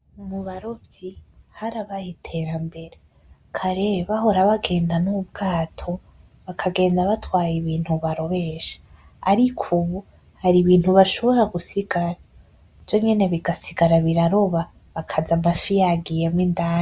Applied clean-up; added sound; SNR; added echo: none; none; none; none.